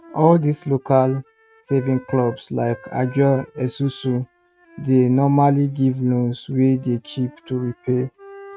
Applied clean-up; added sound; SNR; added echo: neural mask model RNNoise.